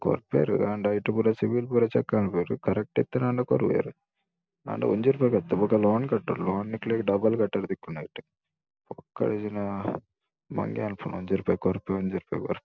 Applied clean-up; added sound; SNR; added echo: none; none; none; none.